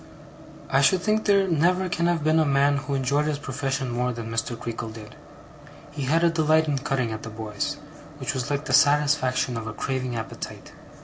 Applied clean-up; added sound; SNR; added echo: none; none; none; none.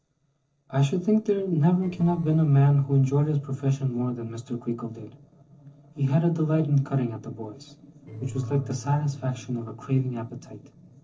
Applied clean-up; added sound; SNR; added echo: neural separator model SepFormer DNS4.